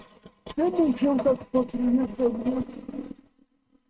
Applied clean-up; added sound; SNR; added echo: neural mask model RNNoise.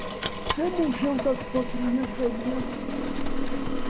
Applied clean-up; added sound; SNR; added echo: none; Livestock, farm animals, working animals + Drill; 0 dB; none.